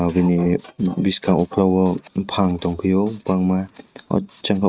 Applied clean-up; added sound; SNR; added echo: neural mask model RNNoise.